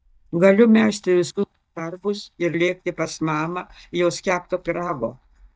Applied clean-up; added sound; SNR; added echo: neural mask model DeepFilterNet 3.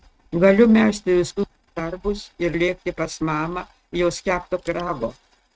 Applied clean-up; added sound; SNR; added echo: neural mask model RNNoise.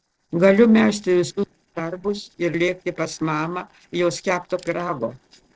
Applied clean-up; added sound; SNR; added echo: neural separator model SepFormer DNS4.